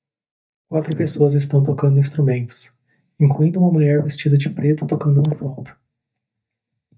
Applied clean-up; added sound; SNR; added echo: neural mask model DeepFilterNet 3.